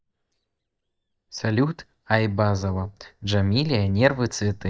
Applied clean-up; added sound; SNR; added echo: neural mask model DeepFilterNet 3.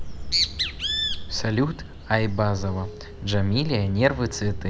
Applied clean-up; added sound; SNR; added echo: none; Bird; 4 dB; none.